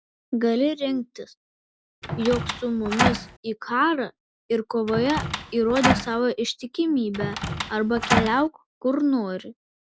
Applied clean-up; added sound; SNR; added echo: none; Door; 1 dB; none.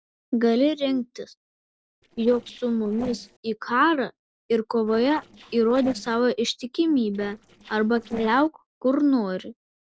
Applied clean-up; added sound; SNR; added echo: neural separator model SepFormer DNS4.